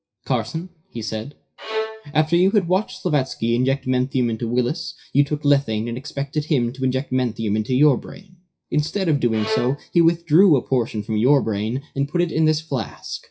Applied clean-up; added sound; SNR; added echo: classical method WPE with log-MMSE.